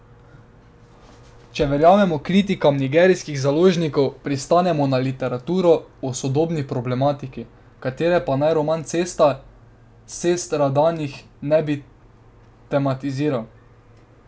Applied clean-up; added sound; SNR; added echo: none; none; none; none.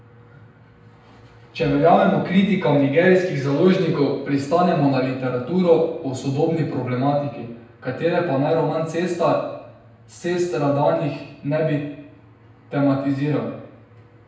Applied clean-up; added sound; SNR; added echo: none; none; none; reverberation time 0.9 s.